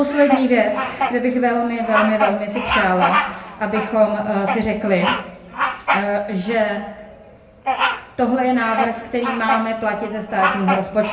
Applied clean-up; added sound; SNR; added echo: none; Bird vocalization, bird call, bird song; 4 dB; reverberation time 0.8 s.